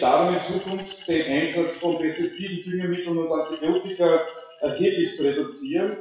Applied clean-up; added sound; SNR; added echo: classical method WPE with log-MMSE.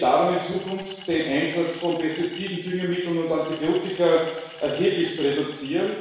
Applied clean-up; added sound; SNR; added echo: none; Glass; 19 dB; reverberation time 1.1 s.